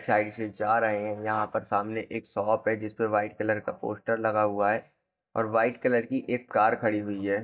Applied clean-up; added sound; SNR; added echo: neural mask model DeepFilterNet 3.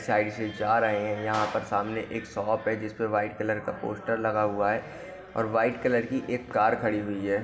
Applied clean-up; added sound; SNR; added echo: none; Clapping; 16 dB; reverberation time 1.5 s.